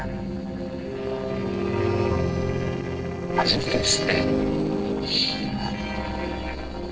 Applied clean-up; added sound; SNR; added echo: neural separator model SepFormer DNS4.